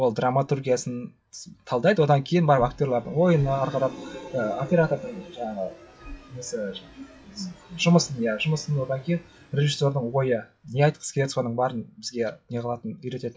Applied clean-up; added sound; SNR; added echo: classical method WPE with log-MMSE.